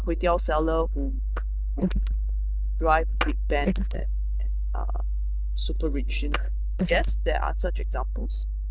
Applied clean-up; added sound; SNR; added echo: neural diffusion model UNIVERSE++.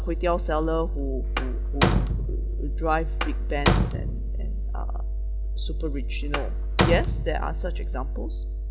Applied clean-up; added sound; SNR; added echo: none; Slam; 2 dB; none.